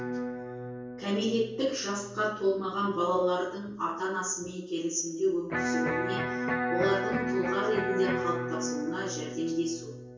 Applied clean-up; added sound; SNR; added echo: none; Electric guitar; 4 dB; reverberation time 0.6 s.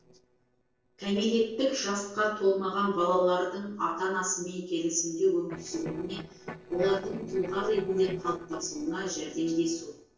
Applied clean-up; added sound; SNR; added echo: neural separator model SepFormer DNS4.